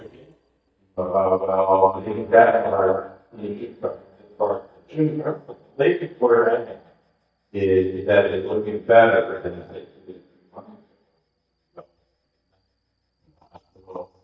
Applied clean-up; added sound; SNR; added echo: neural mask model DeepFilterNet 3.